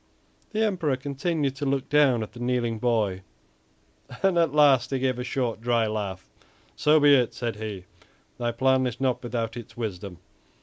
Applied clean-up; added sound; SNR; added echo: none; none; none; none.